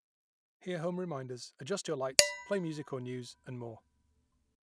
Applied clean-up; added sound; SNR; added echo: none; Dishes, pots, and pans; -4 dB; none.